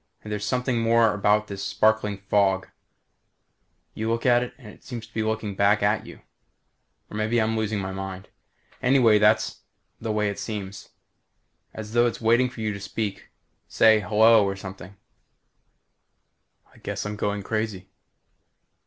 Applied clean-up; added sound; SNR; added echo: none; none; none; none.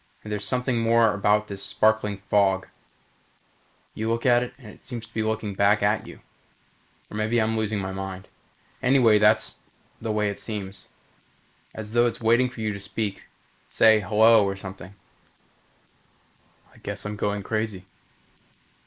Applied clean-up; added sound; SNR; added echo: neural mask model Resemble Enhance denoiser.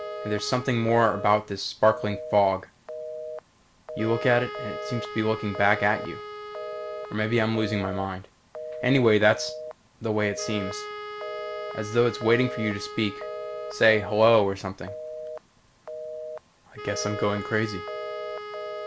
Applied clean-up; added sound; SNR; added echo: none; Telephone + Wind instrument, woodwind instrument; 9 dB; none.